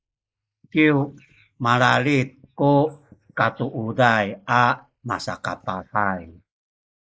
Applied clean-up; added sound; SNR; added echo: neural mask model Resemble Enhance denoiser.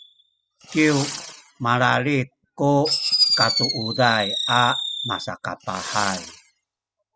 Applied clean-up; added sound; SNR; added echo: classical method spectral subtraction.